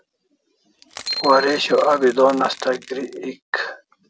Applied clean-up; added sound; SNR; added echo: none; Bicycle bell + Crackle / Crushing; 13 dB; none.